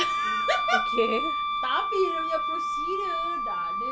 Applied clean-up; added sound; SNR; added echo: none; Wind instrument, woodwind instrument; -2 dB; none.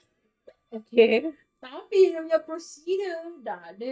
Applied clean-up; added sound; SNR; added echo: neural mask model DeepFilterNet 3.